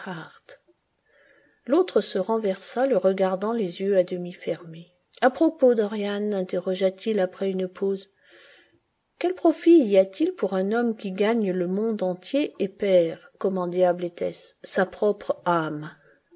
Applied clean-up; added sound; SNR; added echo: none; none; none; none.